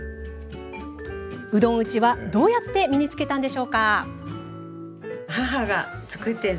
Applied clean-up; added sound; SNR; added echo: none; none; none; none.